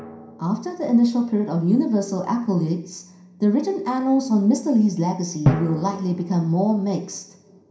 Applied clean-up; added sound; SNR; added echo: none; Drum; 11 dB; reverberation time 0.5 s.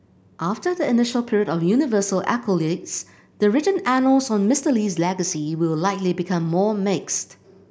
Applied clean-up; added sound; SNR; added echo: none; none; none; none.